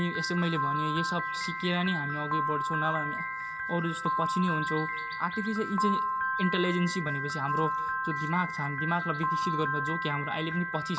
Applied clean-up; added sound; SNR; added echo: none; Piano; 0 dB; reverberation time 0.3 s.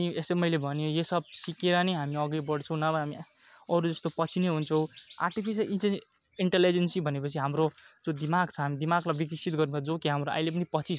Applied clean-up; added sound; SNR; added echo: none; none; none; none.